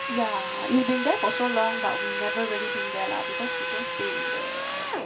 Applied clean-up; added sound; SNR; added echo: none; Drill; -4 dB; reverberation time 0.2 s.